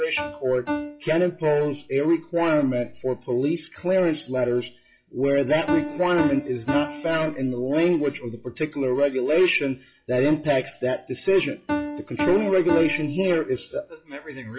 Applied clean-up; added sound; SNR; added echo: classical method WPE with log-MMSE.